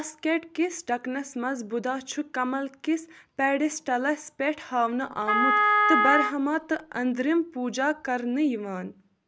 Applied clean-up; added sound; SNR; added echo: none; Wind instrument, woodwind instrument; -4 dB; none.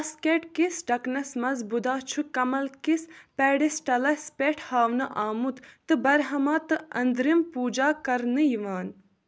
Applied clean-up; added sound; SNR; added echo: none; none; none; none.